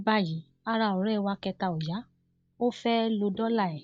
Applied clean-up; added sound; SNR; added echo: neural mask model DeepFilterNet 3.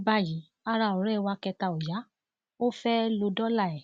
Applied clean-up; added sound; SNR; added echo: none; none; none; none.